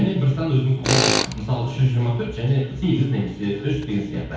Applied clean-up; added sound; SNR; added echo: none; Tools; 6 dB; reverberation time 2.2 s.